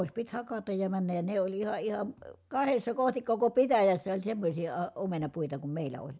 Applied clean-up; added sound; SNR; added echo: none; none; none; none.